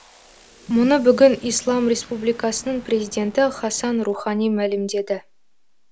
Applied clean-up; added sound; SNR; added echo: neural mask model Resemble Enhance denoiser.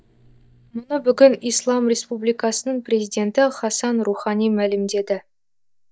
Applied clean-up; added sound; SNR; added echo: neural mask model DeepFilterNet 3.